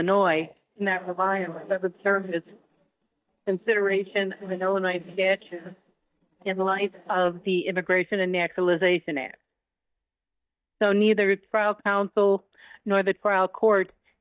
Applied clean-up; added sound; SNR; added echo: neural mask model DeepFilterNet 3.